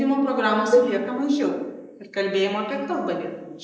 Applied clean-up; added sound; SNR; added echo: neural mask model Resemble Enhance denoiser.